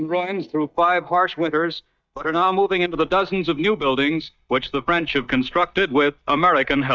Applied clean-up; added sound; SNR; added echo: neural mask model DeepFilterNet 3.